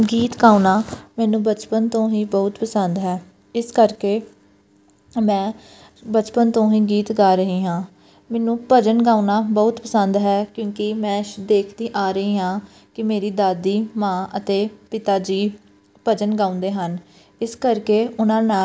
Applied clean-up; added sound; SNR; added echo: none; none; none; none.